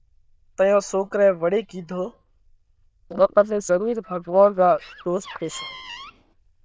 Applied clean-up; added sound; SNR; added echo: neural diffusion model UNIVERSE++.